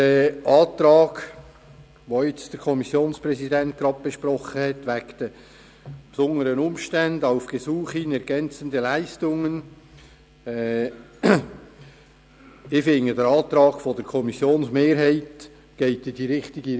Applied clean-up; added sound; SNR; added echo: none; none; none; none.